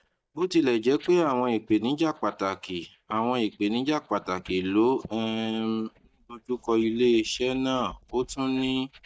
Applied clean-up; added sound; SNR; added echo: neural mask model DeepFilterNet 3.